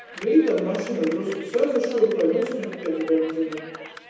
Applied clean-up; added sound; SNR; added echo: none; Clapping; 17 dB; reverberation time 1.1 s.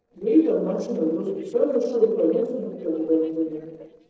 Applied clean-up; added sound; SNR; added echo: neural separator model SepFormer DNS4.